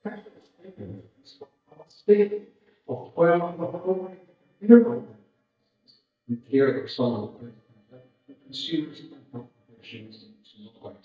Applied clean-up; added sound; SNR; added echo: neural mask model DeepFilterNet 3.